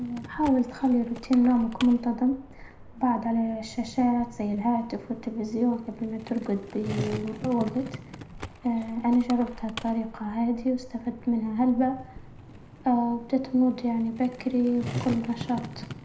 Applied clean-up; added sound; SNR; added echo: none; Skateboard; 13 dB; reverberation time 0.4 s.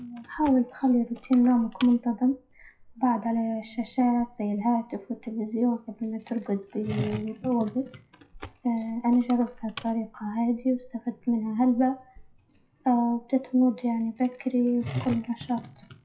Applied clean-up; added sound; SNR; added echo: classical method WPE with log-MMSE.